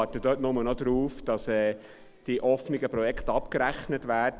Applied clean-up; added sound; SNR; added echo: none; Meow / Purr; 13 dB; none.